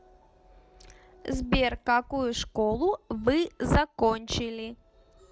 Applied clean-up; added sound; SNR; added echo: none; none; none; none.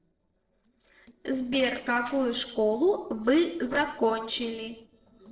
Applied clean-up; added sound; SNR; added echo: neural separator model SepFormer DNS4.